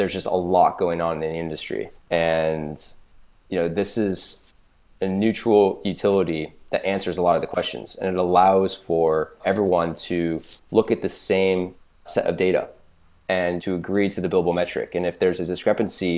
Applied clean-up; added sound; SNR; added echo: none; none; none; none.